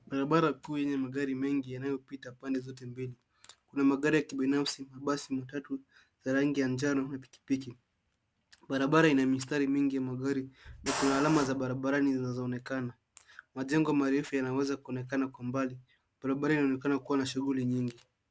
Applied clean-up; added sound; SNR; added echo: none; none; none; none.